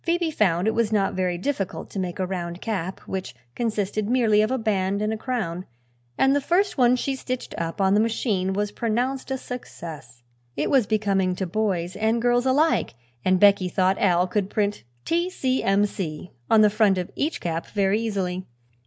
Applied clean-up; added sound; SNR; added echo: none; none; none; none.